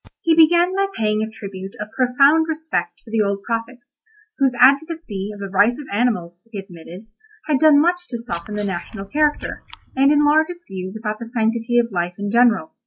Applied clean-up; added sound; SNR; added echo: classical method log-MMSE.